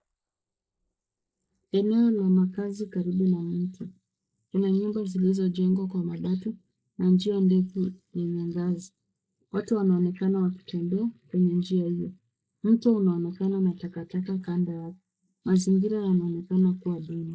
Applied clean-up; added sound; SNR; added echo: neural mask model Resemble Enhance denoiser.